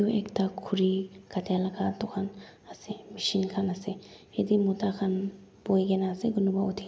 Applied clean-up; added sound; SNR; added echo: none; none; none; none.